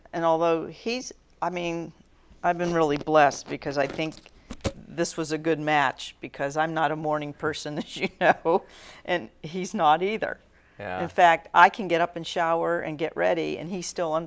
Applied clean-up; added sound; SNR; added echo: none; none; none; none.